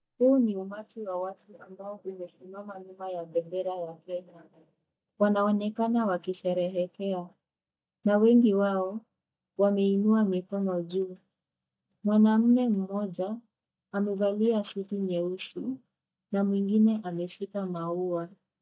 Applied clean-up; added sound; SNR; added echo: neural mask model DeepFilterNet 3.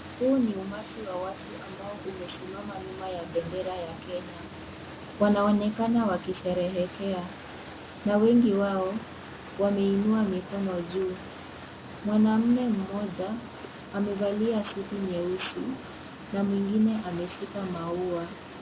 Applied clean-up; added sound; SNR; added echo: none; Boat, Water vehicle; 14 dB; none.